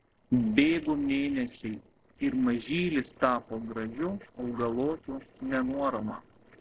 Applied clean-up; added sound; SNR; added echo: neural separator model SepFormer DNS4.